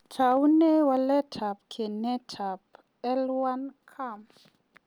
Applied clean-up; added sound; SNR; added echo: none; none; none; none.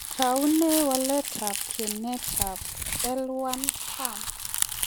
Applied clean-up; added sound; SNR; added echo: none; Crumpling, crinkling; 3 dB; none.